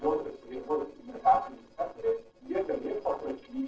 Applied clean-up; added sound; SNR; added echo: neural separator model SepFormer DNS4.